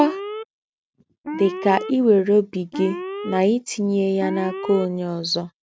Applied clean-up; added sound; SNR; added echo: none; Alarm; 11 dB; none.